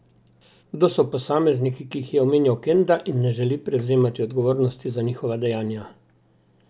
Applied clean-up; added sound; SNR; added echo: none; none; none; none.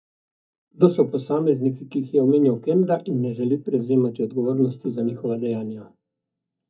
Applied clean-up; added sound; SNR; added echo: neural mask model DeepFilterNet 3.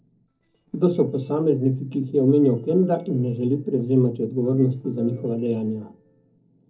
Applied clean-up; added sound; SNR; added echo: neural separator model SepFormer DNS4.